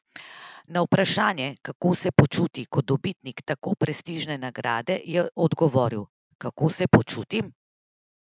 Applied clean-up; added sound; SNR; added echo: none; none; none; none.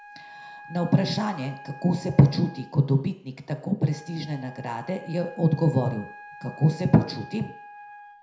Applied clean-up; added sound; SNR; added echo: none; Wind instrument, woodwind instrument; 20 dB; reverberation time 0.4 s.